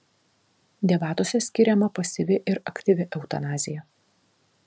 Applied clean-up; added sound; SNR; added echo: none; none; none; none.